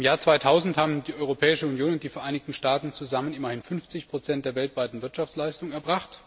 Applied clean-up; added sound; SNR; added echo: none; none; none; none.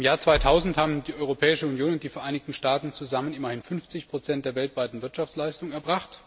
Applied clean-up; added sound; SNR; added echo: none; Tools; 11 dB; none.